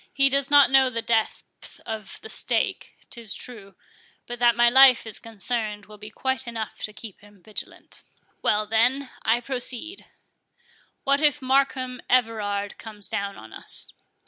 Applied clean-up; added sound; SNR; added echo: none; none; none; none.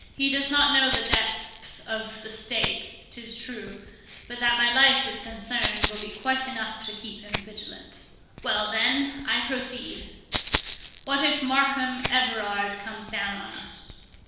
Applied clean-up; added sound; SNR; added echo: none; Rattle (instrument); 9 dB; reverberation time 1.1 s.